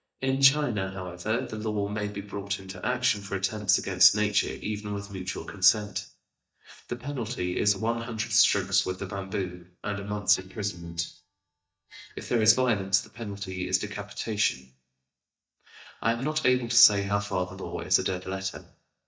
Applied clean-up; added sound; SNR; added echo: neural mask model DeepFilterNet 3.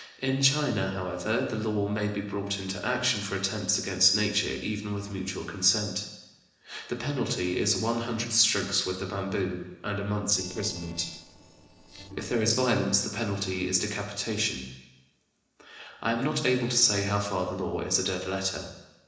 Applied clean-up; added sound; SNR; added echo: neural separator model SepFormer DNS4.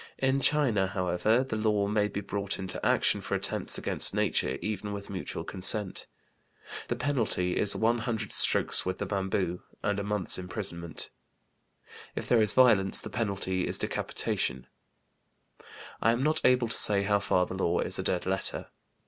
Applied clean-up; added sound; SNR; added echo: none; none; none; none.